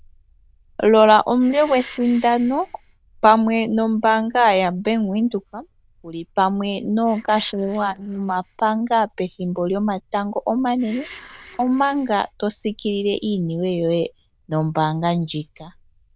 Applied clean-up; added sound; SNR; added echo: neural diffusion model UNIVERSE++.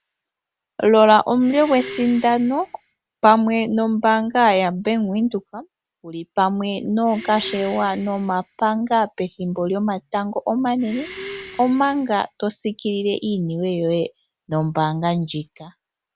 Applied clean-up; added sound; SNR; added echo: none; Breathing; 18 dB; none.